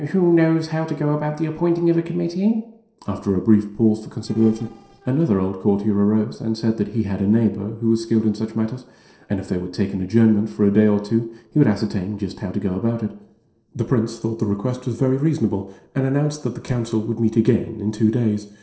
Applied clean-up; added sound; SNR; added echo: neural separator model SepFormer DNS4.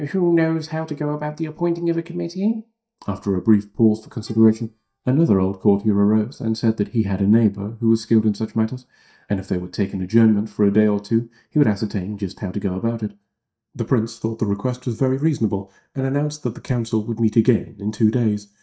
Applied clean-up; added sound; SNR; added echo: neural mask model DeepFilterNet 3.